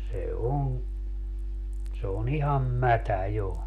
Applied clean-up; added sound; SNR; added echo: none; none; none; none.